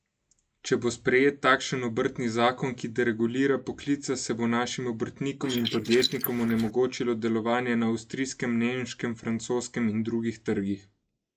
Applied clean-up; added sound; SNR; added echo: neural mask model Resemble Enhance denoiser.